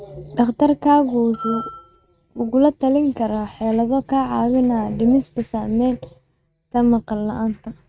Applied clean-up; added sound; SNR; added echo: neural mask model RNNoise.